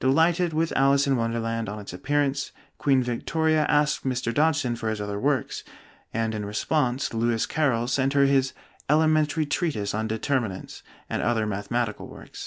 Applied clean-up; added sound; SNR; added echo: none; none; none; none.